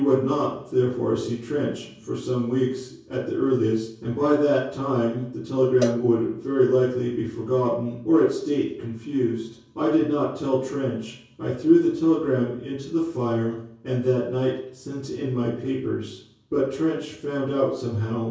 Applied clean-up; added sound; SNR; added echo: none; Cowbell; 12 dB; reverberation time 0.6 s.